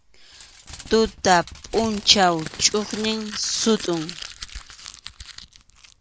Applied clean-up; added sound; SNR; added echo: none; Crumpling, crinkling; 15 dB; none.